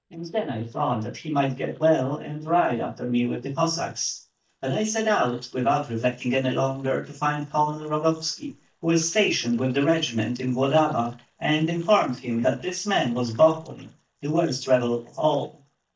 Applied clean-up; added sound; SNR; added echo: neural mask model DeepFilterNet 3.